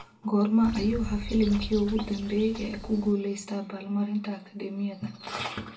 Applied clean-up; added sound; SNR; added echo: none; Bird; 9 dB; reverberation time 0.2 s.